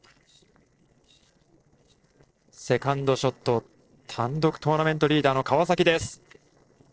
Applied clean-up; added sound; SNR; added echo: neural separator model SepFormer DNS4.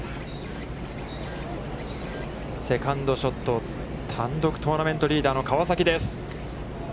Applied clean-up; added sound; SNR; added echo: none; none; none; none.